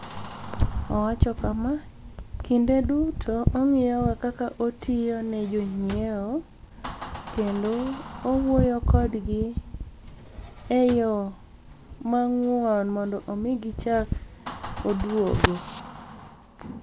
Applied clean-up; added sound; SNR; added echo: none; Door + Drawer open or close; 17 dB; none.